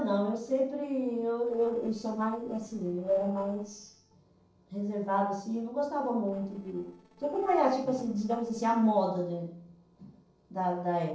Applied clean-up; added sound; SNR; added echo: neural separator model SepFormer DNS4.